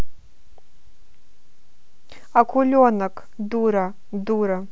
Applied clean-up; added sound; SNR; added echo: none; none; none; none.